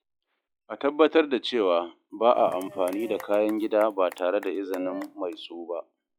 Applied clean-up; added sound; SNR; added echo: classical method log-MMSE.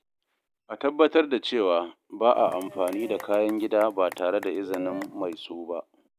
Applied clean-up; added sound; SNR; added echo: none; Applause / Cheering / Clapping; 16 dB; none.